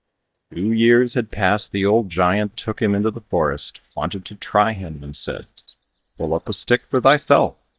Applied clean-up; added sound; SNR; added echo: neural mask model DeepFilterNet 3.